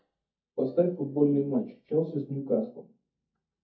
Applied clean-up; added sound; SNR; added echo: neural mask model DeepFilterNet 3.